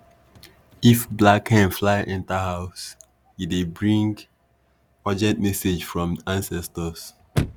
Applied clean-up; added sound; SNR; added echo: none; Chirp, tweet / Slam / Car; 15 dB; none.